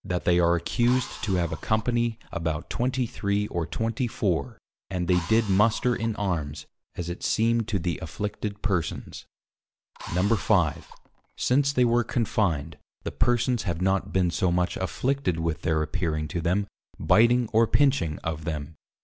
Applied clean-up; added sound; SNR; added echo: none; Drill; 19 dB; none.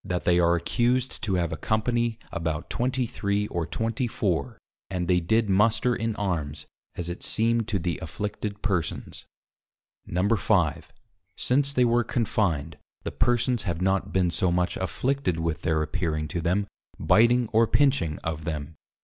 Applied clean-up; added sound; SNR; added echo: none; none; none; none.